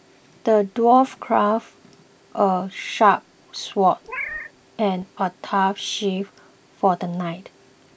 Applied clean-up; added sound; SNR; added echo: none; Meow; 12 dB; none.